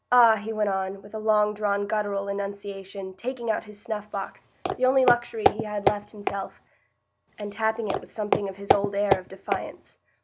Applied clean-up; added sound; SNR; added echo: none; Walk, footsteps; 2 dB; none.